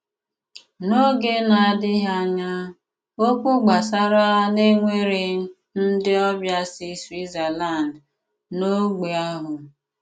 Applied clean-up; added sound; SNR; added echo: none; none; none; none.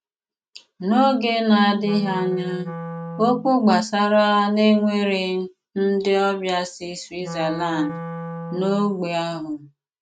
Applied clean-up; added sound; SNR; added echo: neural mask model RNNoise.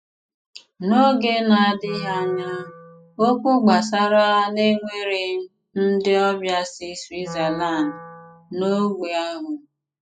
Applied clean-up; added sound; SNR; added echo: classical method spectral subtraction.